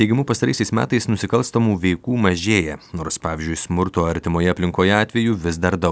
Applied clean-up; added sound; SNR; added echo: none; none; none; none.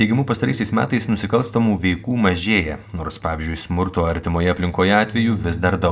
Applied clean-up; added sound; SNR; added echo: none; Bass guitar; 16 dB; reverberation time 0.2 s.